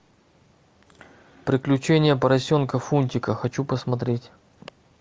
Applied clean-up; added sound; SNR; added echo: none; none; none; none.